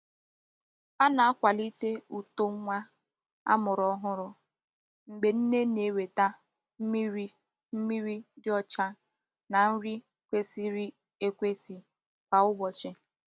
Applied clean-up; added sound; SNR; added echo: none; none; none; none.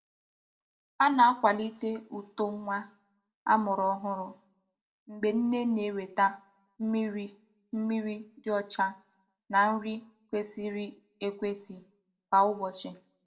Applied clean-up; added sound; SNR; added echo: none; none; none; reverberation time 0.3 s.